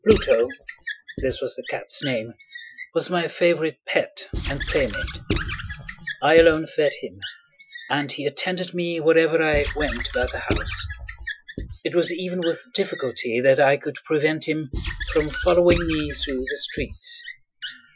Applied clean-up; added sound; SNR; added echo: classical method Wiener filter.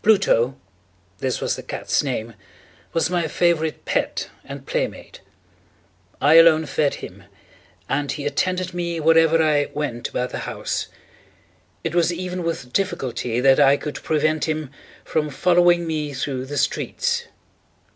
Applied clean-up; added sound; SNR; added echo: none; none; none; none.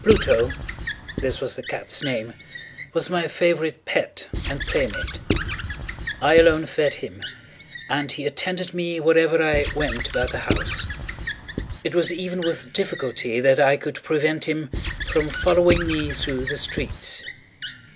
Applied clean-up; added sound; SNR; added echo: none; Squeak / Writing; 7 dB; none.